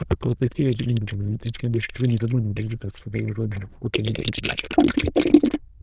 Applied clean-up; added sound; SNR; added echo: neural diffusion model UNIVERSE++.